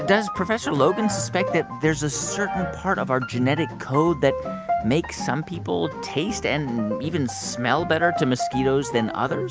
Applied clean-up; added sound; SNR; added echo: none; none; none; none.